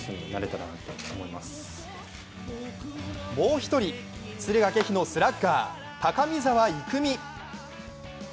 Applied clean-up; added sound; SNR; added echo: none; none; none; none.